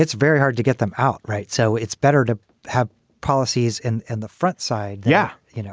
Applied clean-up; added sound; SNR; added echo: none; none; none; none.